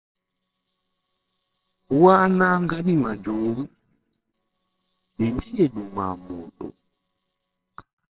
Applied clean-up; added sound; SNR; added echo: neural separator model SepFormer WHAMR!.